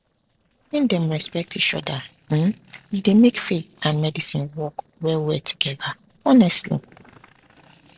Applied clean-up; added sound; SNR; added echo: neural separator model SepFormer DNS4.